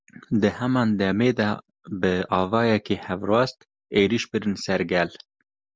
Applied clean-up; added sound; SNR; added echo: none; none; none; none.